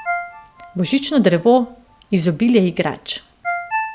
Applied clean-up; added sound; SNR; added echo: none; Ringtone; 11 dB; none.